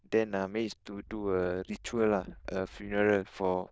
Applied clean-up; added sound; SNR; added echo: neural diffusion model UNIVERSE++.